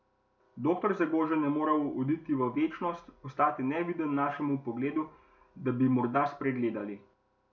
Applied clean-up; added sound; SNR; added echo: none; none; none; none.